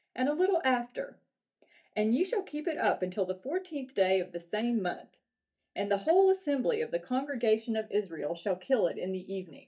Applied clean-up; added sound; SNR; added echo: neural mask model DeepFilterNet 3.